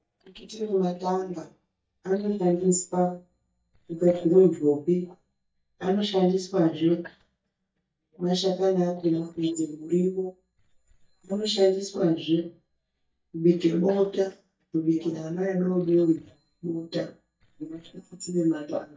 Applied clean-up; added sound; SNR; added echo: neural mask model DeepFilterNet 3.